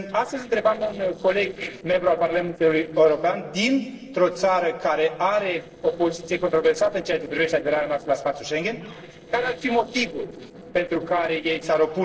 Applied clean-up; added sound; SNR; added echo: neural separator model SepFormer DNS4.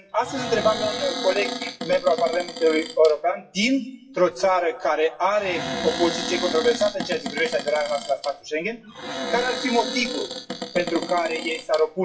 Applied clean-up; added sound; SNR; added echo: classical method WPE with log-MMSE.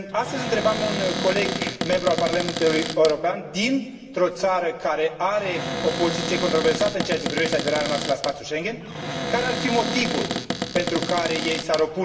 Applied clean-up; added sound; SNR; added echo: none; Cupboard open or close; 4 dB; reverberation time 2.1 s.